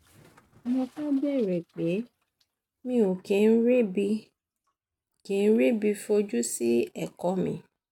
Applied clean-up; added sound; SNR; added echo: neural mask model RNNoise.